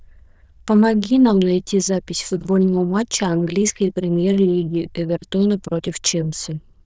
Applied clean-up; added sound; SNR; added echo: neural diffusion model UNIVERSE++.